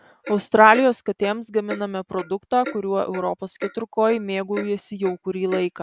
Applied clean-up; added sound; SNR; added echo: none; Clock; 16 dB; none.